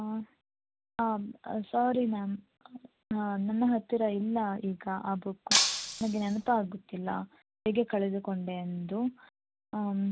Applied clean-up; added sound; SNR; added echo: none; Shatter; -2 dB; none.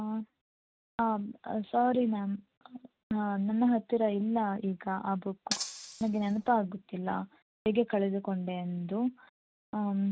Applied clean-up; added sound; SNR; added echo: neural mask model RNNoise.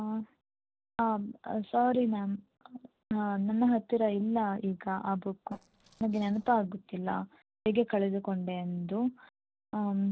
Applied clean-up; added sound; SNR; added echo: neural separator model SepFormer DNS4.